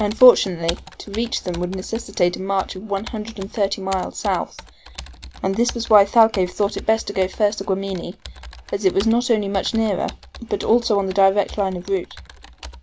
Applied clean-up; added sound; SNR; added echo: none; Computer keyboard; 17 dB; none.